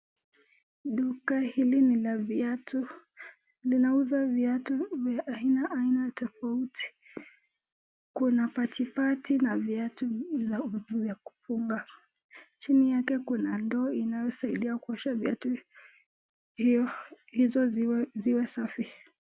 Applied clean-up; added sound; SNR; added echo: none; none; none; none.